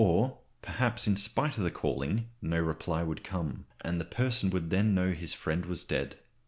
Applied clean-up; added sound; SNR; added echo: none; none; none; none.